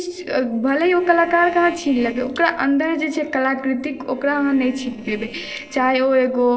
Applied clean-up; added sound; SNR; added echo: neural separator model SepFormer DNS4.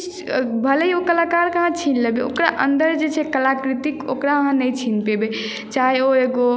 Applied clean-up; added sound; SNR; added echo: none; none; none; none.